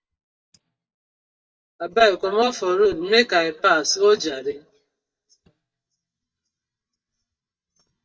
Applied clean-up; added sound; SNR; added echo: neural mask model DeepFilterNet 3.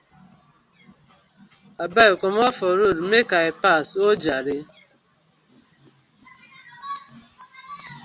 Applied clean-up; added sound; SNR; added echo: none; none; none; none.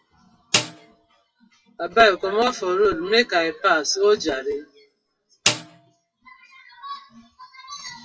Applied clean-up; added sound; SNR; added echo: classical method WPE with log-MMSE.